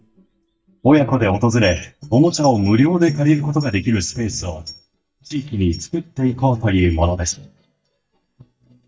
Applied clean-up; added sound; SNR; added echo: neural mask model DeepFilterNet 3.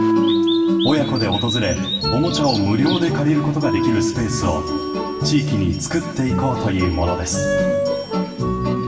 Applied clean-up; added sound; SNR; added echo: none; Bird vocalization, bird call, bird song; 14 dB; reverberation time 1.2 s.